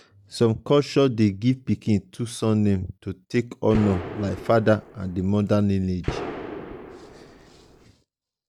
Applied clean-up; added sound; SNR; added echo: none; Gunshot, gunfire; 11 dB; none.